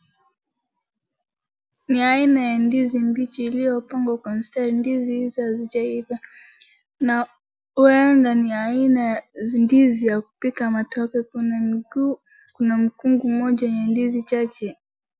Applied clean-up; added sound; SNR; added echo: none; none; none; none.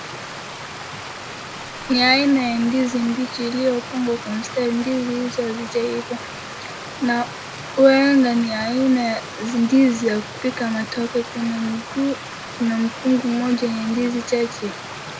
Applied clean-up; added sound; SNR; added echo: none; Stream; 12 dB; reverberation time 0.2 s.